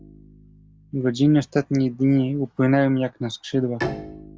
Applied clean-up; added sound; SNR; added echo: none; Bowed string instrument; 15 dB; none.